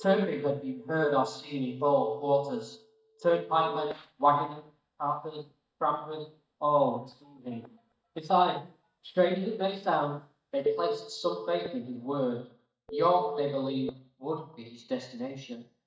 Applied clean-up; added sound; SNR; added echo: neural mask model DeepFilterNet 3.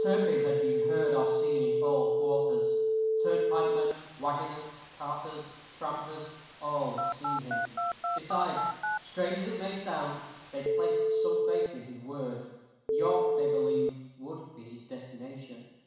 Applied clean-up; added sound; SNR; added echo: none; Telephone; -5 dB; reverberation time 1.1 s.